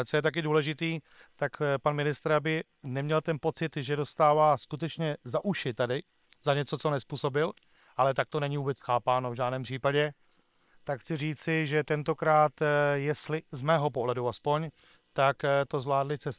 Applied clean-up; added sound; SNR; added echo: neural separator model SepFormer WHAM!.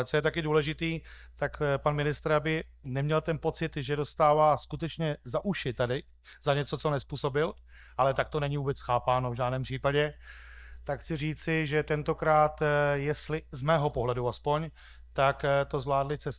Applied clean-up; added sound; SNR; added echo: neural mask model DeepFilterNet 3.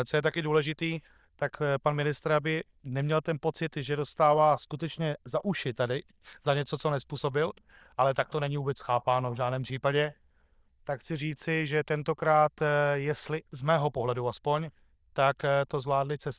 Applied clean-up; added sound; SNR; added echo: neural diffusion model UNIVERSE++.